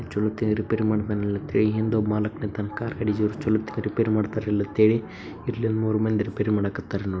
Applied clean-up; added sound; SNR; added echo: none; none; none; none.